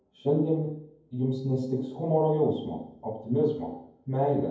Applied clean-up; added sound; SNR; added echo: none; none; none; reverberation time 0.9 s.